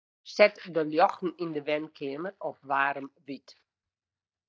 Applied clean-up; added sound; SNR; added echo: neural mask model DeepFilterNet 3.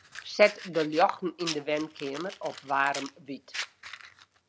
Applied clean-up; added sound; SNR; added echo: none; Fire; 13 dB; none.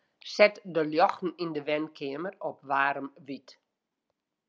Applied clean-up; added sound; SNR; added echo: none; none; none; none.